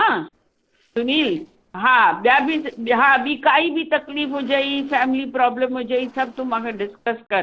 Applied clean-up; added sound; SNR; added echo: neural separator model SepFormer DNS4.